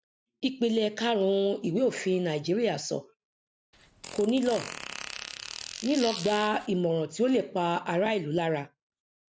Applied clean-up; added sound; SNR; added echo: none; Fart; 11 dB; none.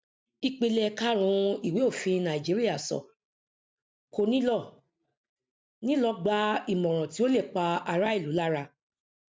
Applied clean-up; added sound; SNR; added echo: none; none; none; none.